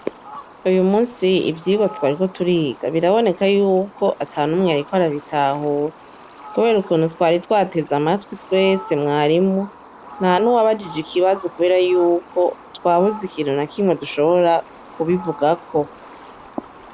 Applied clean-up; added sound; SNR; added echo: none; Fowl; 19 dB; none.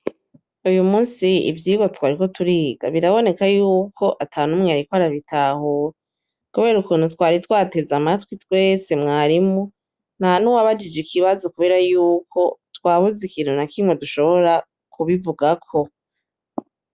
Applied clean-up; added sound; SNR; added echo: none; none; none; none.